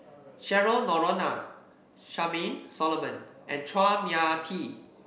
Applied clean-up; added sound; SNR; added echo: none; none; none; none.